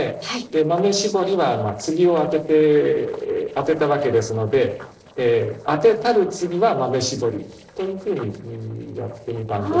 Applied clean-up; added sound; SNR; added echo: neural separator model SepFormer DNS4.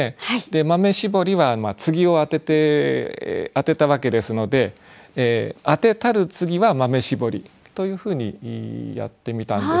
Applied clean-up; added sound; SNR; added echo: none; none; none; none.